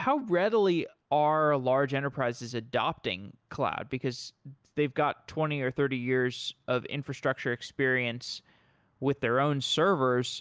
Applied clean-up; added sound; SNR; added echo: none; none; none; none.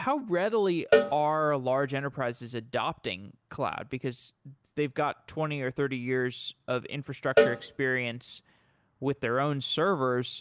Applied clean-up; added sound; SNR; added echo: none; Cowbell; 2 dB; none.